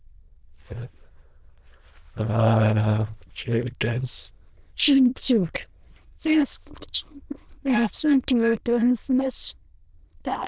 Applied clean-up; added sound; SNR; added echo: neural diffusion model UNIVERSE++.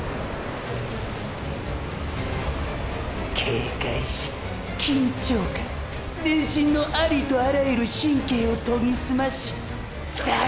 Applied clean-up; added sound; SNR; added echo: none; none; none; none.